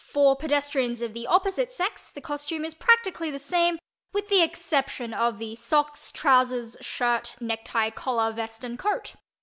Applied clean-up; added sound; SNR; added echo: none; none; none; none.